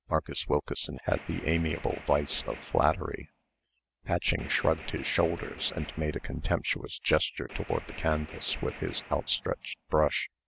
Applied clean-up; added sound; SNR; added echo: none; Gunshot, gunfire; 17 dB; none.